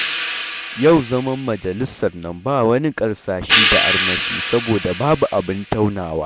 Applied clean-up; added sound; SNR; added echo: none; Hi-hat; 4 dB; none.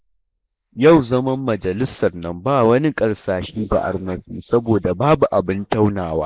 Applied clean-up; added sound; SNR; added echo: neural mask model Resemble Enhance denoiser.